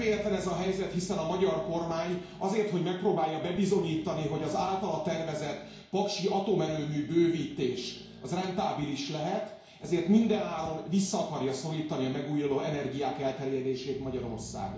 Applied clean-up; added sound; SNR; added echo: none; Growling; 18 dB; reverberation time 0.6 s.